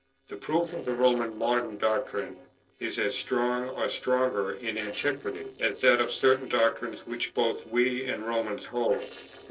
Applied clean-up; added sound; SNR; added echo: neural separator model SepFormer DNS4.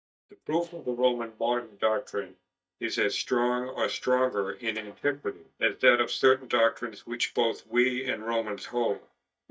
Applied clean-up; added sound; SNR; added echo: neural mask model DeepFilterNet 3.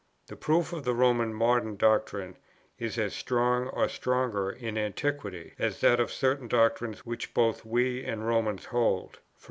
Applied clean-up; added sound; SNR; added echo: none; none; none; none.